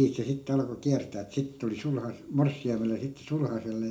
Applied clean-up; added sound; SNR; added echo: none; none; none; reverberation time 0.3 s.